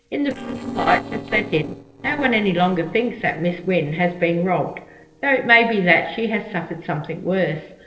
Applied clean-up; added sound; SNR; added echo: neural separator model SepFormer DNS4.